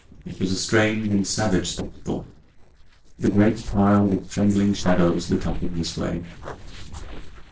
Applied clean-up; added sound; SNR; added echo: neural separator model SepFormer DNS4.